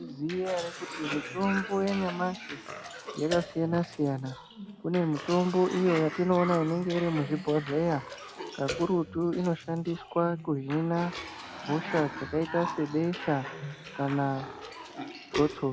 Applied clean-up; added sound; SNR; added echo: none; Cough; 10 dB; none.